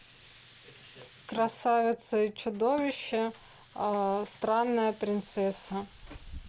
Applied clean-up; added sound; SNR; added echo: none; Hiss; 20 dB; none.